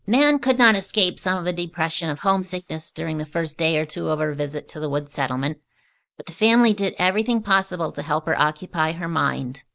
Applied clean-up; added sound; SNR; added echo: neural mask model Resemble Enhance denoiser.